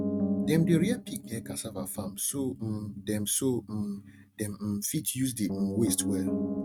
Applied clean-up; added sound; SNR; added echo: neural mask model RNNoise.